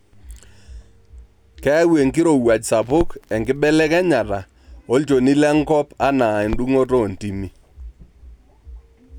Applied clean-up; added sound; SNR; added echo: none; Crackle; 15 dB; none.